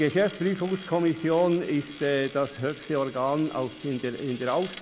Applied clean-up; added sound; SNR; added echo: none; Coin (dropping); 17 dB; none.